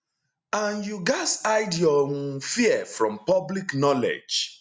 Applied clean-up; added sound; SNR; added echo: none; none; none; none.